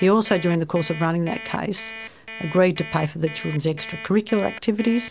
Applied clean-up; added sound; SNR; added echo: none; Alarm; 15 dB; none.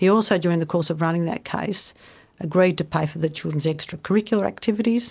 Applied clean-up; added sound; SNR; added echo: none; none; none; none.